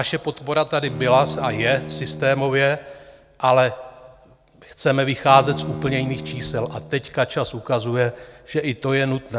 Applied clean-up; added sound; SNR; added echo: none; Bowed string instrument; 12 dB; none.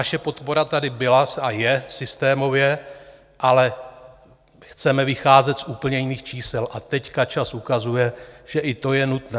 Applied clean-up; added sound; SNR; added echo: none; none; none; none.